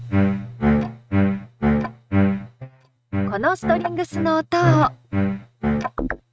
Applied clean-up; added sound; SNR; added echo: neural mask model RNNoise.